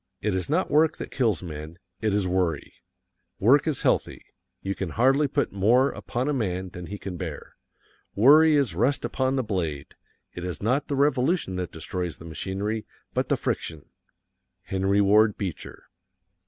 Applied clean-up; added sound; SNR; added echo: none; none; none; none.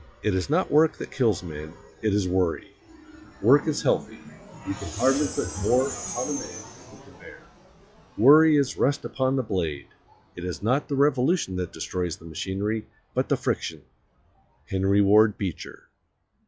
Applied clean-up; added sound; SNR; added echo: classical method log-MMSE.